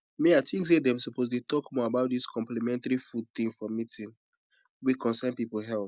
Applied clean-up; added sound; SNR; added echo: none; none; none; none.